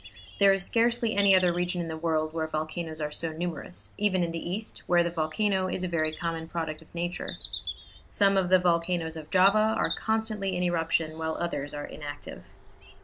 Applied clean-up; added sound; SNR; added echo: none; Bird vocalization, bird call, bird song; 13 dB; none.